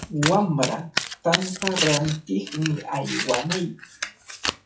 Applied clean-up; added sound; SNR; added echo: classical method WPE with log-MMSE.